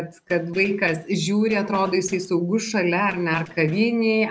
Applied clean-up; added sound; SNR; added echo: neural separator model SepFormer DNS4.